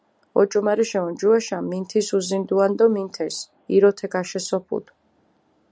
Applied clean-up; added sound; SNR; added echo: none; none; none; none.